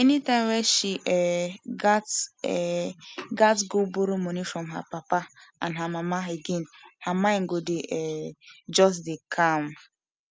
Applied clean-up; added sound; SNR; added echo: none; none; none; none.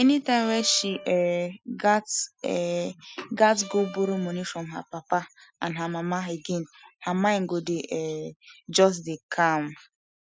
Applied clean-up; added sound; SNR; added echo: classical method Wiener filter.